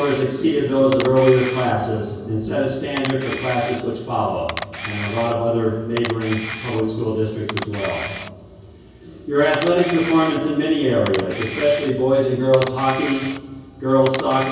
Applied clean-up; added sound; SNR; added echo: none; Camera; 10 dB; reverberation time 0.6 s.